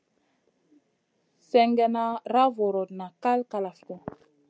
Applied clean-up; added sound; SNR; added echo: none; none; none; none.